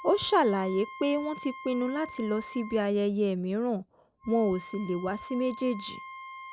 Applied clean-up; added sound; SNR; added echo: none; Wind instrument, woodwind instrument; 16 dB; none.